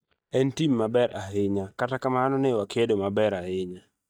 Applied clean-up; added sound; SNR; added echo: neural mask model DeepFilterNet 3.